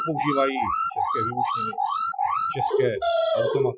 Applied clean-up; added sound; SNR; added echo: classical method Wiener filter.